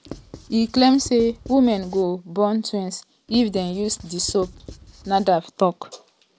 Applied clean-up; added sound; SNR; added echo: none; Writing; 19 dB; none.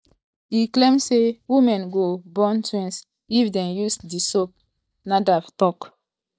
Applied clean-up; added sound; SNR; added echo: neural mask model DeepFilterNet 3.